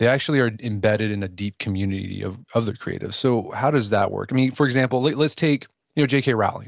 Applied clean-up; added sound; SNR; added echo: none; none; none; none.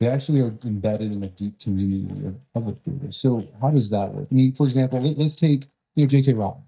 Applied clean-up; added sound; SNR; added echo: neural mask model DeepFilterNet 3.